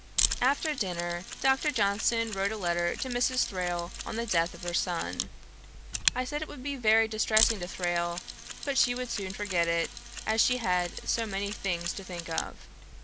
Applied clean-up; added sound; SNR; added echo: none; Mechanisms; 5 dB; none.